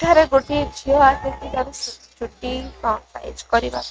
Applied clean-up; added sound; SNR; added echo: neural mask model RNNoise.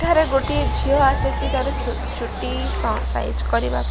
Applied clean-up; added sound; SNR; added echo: none; Crowd + Bird vocalization, bird call, bird song; 1 dB; none.